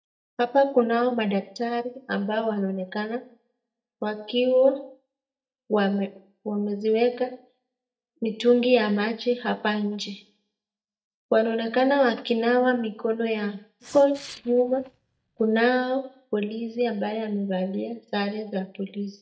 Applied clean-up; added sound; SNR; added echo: neural mask model DeepFilterNet 3.